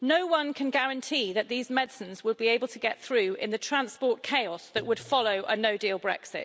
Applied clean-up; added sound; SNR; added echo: none; none; none; none.